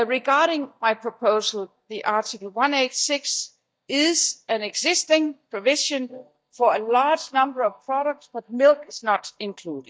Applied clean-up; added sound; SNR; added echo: neural mask model DeepFilterNet 3.